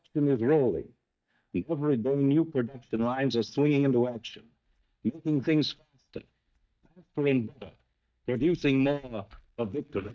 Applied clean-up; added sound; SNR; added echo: neural mask model DeepFilterNet 3.